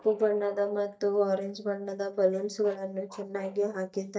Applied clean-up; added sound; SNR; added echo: neural mask model DeepFilterNet 3.